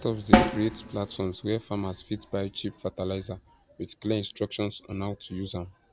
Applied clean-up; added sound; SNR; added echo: none; Snare drum; -5 dB; none.